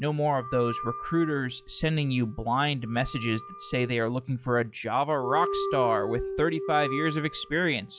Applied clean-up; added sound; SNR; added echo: classical method log-MMSE.